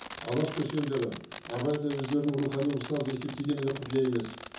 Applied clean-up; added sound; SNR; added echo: none; Fireworks; 9 dB; reverberation time 0.6 s.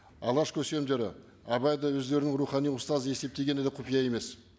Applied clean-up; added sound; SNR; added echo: none; none; none; none.